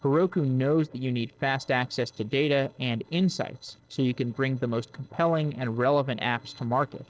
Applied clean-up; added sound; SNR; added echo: neural separator model SepFormer DNS4.